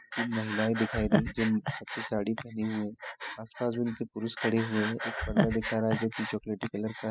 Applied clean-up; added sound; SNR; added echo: classical method spectral subtraction.